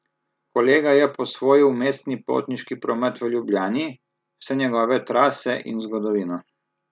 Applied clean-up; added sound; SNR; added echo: none; none; none; none.